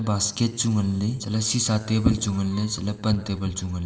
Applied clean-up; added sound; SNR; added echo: none; none; none; reverberation time 2.9 s.